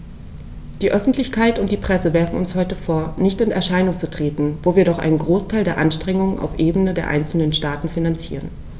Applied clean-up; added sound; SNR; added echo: none; none; none; none.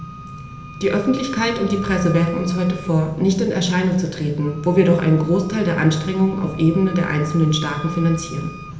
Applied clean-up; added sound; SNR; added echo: none; Wind instrument, woodwind instrument; 18 dB; reverberation time 0.8 s.